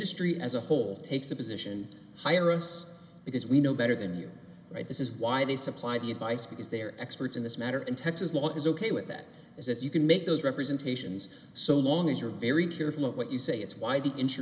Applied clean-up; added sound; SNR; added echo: none; none; none; none.